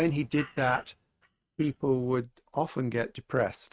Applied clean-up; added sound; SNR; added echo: neural mask model RNNoise.